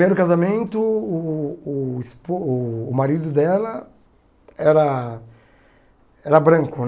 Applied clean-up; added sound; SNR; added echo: none; none; none; none.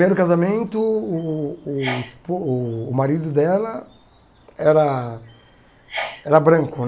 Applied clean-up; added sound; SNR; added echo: none; Sneeze; 18 dB; none.